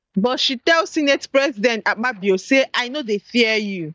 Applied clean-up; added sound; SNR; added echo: neural mask model DeepFilterNet 3.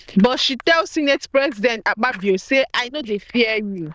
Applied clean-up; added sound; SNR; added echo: neural diffusion model UNIVERSE++.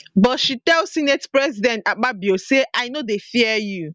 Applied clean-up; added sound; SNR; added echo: none; none; none; none.